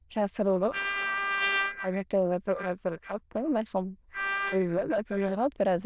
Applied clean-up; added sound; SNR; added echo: neural diffusion model UNIVERSE++.